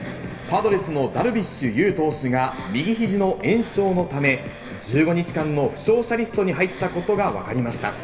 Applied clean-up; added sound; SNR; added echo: none; Breathing; 19 dB; reverberation time 1.4 s.